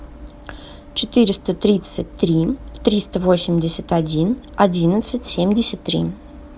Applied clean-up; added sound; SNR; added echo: none; none; none; none.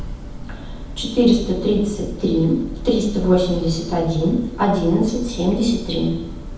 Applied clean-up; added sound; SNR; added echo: none; Church bell; 11 dB; reverberation time 0.8 s.